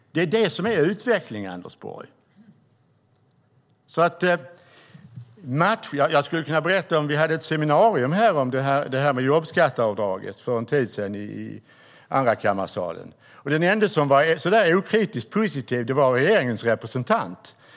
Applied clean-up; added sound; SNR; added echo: none; none; none; none.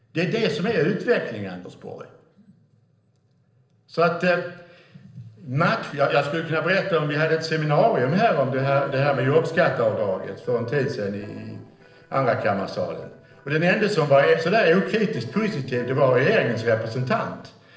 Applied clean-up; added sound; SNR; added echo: neural separator model SepFormer DNS4.